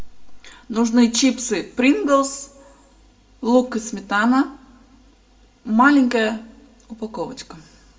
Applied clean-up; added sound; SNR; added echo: none; none; none; reverberation time 0.5 s.